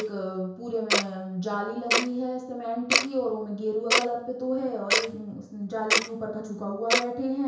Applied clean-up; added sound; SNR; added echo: none; Tick-tock; 0 dB; reverberation time 0.5 s.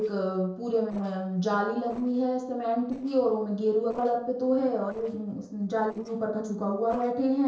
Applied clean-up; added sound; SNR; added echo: neural separator model SepFormer DNS4.